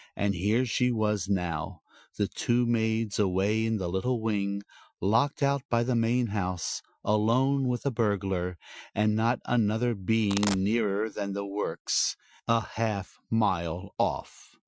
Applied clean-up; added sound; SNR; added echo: classical method Wiener filter.